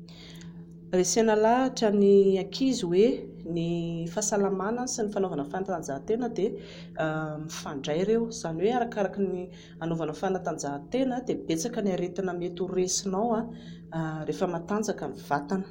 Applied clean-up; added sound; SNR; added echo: none; Wind; 17 dB; none.